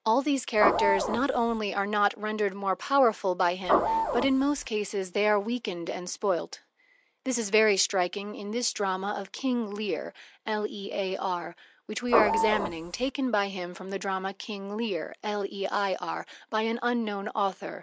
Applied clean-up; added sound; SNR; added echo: none; Printer / Engine; -1 dB; none.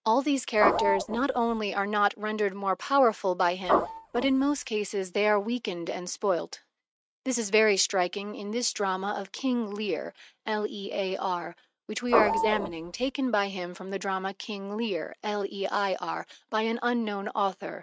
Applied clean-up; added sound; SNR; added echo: neural mask model RNNoise.